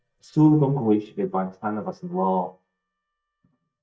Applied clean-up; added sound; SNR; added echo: neural mask model DeepFilterNet 3.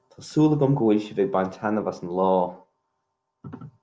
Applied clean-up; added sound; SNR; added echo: none; none; none; none.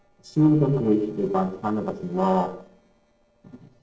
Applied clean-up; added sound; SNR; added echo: neural separator model SepFormer DNS4.